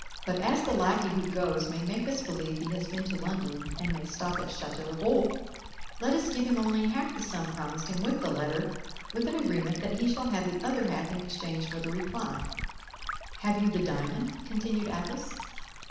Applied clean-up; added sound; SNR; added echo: none; Stream; 9 dB; reverberation time 1.1 s.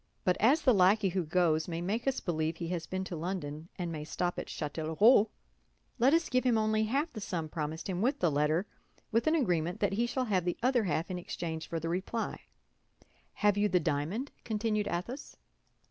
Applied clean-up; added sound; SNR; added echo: none; none; none; none.